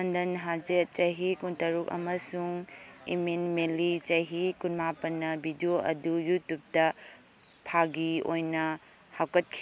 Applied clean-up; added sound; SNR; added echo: none; none; none; none.